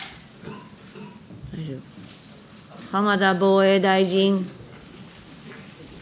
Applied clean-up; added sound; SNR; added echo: none; none; none; none.